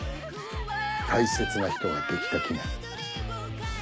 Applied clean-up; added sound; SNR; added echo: none; Gasp; 4 dB; none.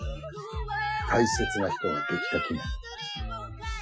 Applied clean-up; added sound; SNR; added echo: classical method Wiener filter.